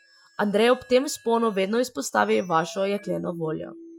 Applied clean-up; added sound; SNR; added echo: classical method Wiener filter.